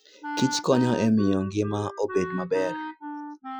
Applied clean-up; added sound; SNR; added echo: classical method Wiener filter.